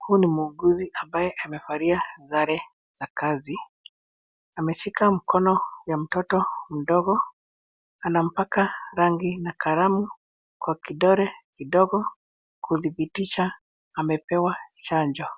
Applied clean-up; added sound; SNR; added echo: none; none; none; none.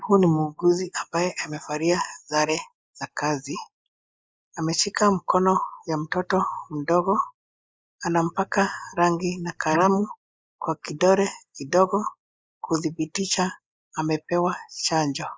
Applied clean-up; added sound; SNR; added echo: neural mask model Resemble Enhance denoiser.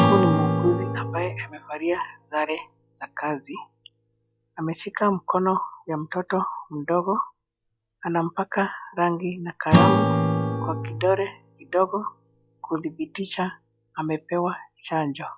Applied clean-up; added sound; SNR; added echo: classical method log-MMSE.